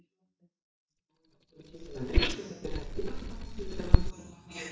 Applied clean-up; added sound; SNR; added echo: neural mask model DeepFilterNet 3.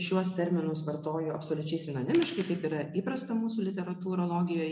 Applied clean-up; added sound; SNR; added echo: none; none; none; none.